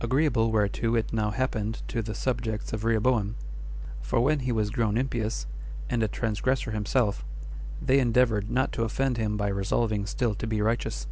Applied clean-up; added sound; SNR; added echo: none; none; none; none.